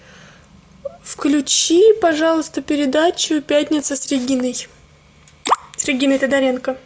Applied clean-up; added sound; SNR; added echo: none; none; none; none.